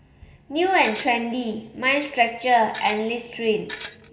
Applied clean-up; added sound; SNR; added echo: none; Tools; 14 dB; reverberation time 1.4 s.